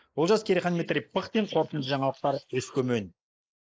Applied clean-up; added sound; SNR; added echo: neural mask model Resemble Enhance denoiser.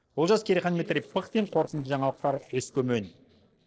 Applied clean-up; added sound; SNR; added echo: neural separator model SepFormer DNS4.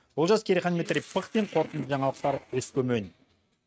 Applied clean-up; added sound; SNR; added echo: neural mask model RNNoise.